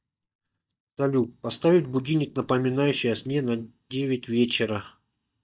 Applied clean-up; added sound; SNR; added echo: neural mask model DeepFilterNet 3.